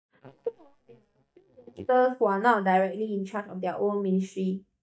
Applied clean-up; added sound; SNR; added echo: neural mask model DeepFilterNet 3.